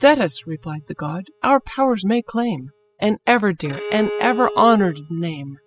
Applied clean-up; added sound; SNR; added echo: classical method spectral subtraction.